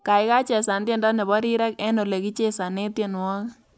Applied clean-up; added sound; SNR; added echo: none; none; none; none.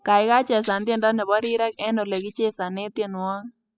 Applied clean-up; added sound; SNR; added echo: classical method spectral subtraction.